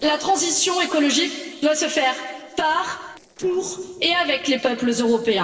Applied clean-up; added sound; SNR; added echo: neural separator model SepFormer DNS4.